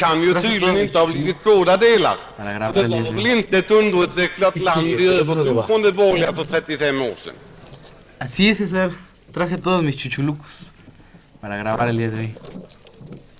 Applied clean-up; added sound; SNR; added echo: neural separator model SepFormer DNS4.